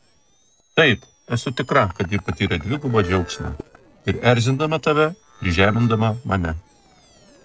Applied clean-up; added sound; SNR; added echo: neural separator model SepFormer DNS4.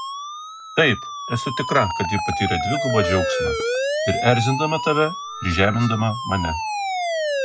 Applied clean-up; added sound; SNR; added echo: classical method log-MMSE.